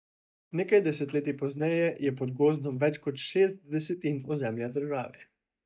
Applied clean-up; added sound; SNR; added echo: neural mask model DeepFilterNet 3.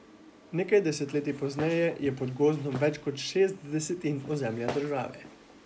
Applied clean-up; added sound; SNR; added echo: none; Walk, footsteps; 16 dB; none.